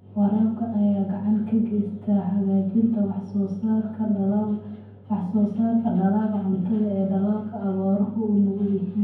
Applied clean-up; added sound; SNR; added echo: none; none; none; reverberation time 0.9 s.